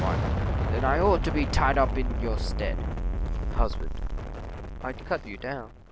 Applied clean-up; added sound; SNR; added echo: none; Explosion; -2 dB; none.